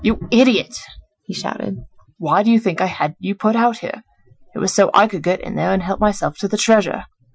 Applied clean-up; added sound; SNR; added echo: classical method Wiener filter.